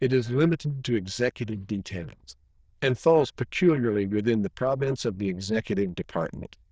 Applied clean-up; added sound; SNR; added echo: neural diffusion model UNIVERSE++.